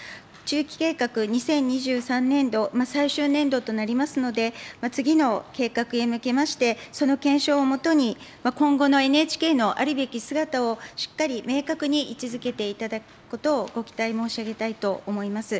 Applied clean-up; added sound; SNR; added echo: none; none; none; none.